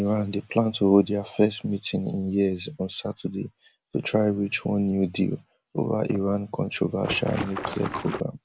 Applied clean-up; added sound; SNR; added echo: none; Water / Splash, splatter; 7 dB; none.